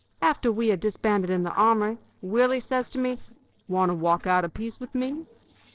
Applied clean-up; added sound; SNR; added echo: neural separator model SepFormer DNS4.